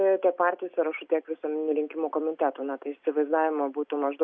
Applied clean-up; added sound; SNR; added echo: none; none; none; none.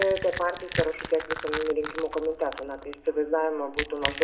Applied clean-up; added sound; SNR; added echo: none; Crack / Crushing; 5 dB; reverberation time 0.7 s.